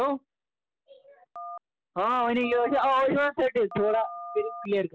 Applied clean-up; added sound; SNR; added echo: none; Telephone; 14 dB; none.